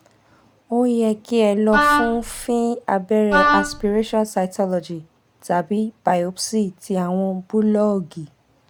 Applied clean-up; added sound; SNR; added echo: none; Wind instrument, woodwind instrument; -1 dB; none.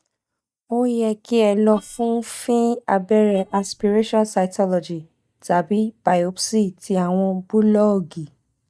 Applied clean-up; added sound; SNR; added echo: neural mask model DeepFilterNet 3.